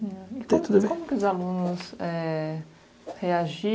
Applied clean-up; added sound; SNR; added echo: none; Whoosh, swoosh, swish; 17 dB; none.